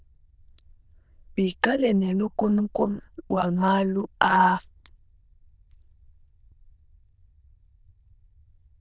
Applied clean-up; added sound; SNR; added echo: neural diffusion model UNIVERSE++.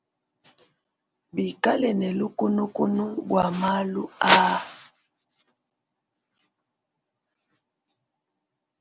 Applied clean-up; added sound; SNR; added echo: none; none; none; none.